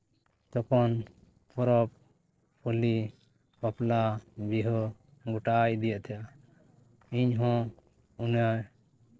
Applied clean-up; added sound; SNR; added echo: neural separator model SepFormer DNS4.